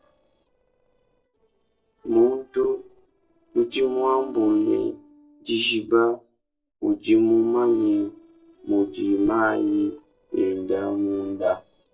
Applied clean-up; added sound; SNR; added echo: neural separator model SepFormer DNS4.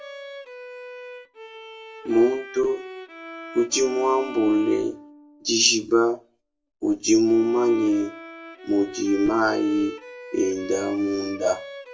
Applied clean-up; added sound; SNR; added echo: none; Bowed string instrument; 15 dB; reverberation time 0.2 s.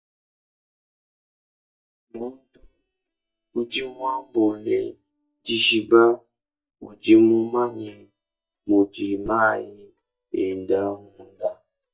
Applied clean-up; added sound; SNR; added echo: neural mask model DeepFilterNet 3.